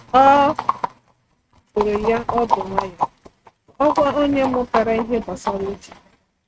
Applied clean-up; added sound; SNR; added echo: neural mask model RNNoise.